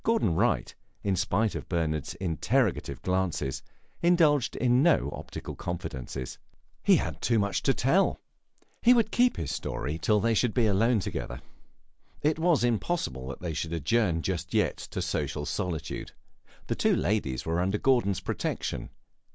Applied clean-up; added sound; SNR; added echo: none; none; none; none.